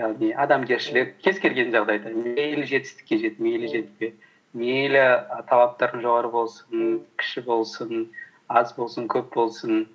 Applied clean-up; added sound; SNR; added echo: none; Brass instrument; 18 dB; none.